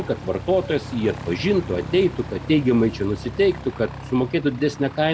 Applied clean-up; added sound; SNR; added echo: none; Aircraft; 12 dB; none.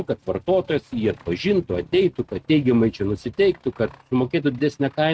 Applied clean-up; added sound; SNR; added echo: neural mask model RNNoise.